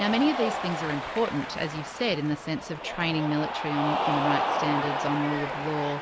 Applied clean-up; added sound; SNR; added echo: none; Cheering; 2 dB; none.